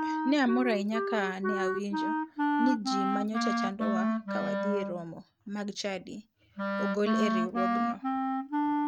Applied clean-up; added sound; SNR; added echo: neural mask model RNNoise.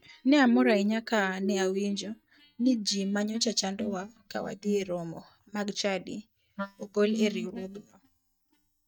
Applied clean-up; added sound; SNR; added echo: neural mask model DeepFilterNet 3.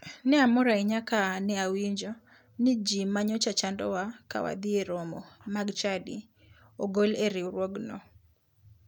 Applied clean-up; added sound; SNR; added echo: none; none; none; none.